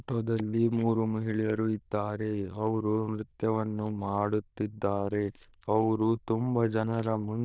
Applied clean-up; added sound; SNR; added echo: neural diffusion model UNIVERSE++.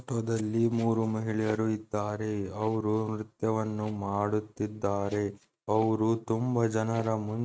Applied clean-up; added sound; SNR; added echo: neural mask model RNNoise.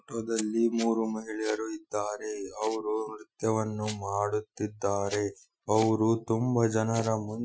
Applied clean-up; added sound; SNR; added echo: classical method Wiener filter.